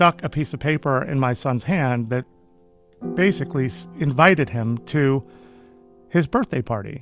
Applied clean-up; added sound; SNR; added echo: none; none; none; none.